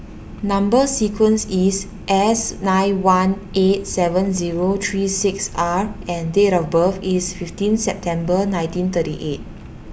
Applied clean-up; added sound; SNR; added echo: none; none; none; none.